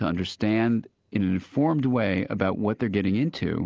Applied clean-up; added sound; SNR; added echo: none; none; none; none.